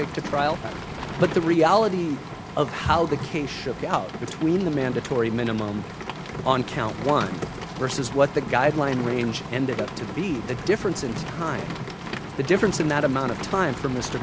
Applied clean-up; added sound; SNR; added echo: none; Rain; 8 dB; none.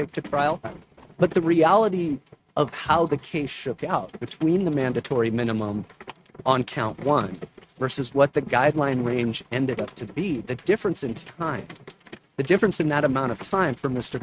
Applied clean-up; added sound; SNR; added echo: neural mask model RNNoise.